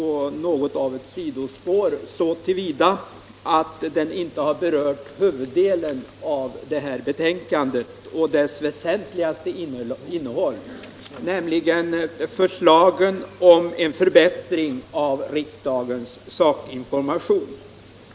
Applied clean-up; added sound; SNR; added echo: none; none; none; none.